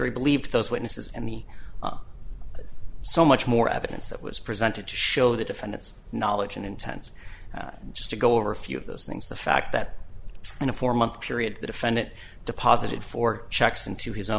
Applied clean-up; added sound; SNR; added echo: none; none; none; none.